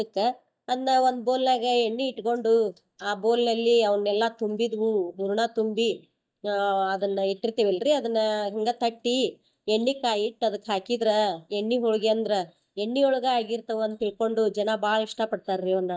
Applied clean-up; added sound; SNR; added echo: neural mask model DeepFilterNet 3.